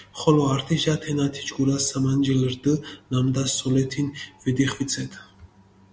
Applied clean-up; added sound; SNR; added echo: none; none; none; none.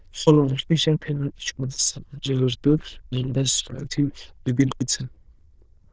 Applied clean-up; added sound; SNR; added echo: neural diffusion model UNIVERSE++.